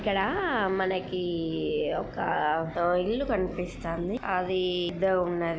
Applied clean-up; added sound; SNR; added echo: none; Engine; 18 dB; none.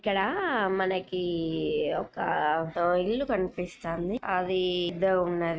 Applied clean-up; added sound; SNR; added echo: neural mask model RNNoise.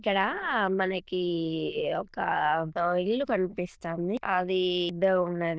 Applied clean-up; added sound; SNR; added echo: neural diffusion model UNIVERSE++.